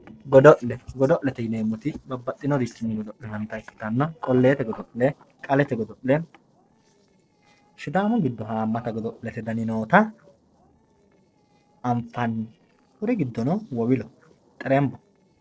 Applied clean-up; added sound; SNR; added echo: neural separator model SepFormer DNS4.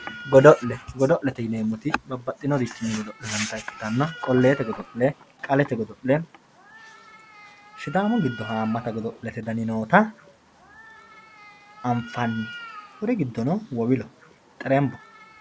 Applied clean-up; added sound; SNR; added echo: none; Cat; 19 dB; none.